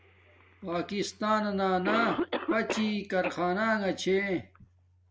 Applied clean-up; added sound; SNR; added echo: none; Cough; 8 dB; none.